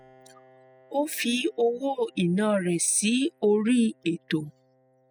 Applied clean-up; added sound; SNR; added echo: classical method spectral subtraction.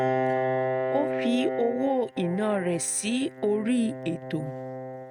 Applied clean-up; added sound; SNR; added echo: neural mask model RNNoise.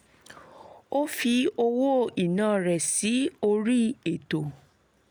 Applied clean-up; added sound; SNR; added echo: none; none; none; none.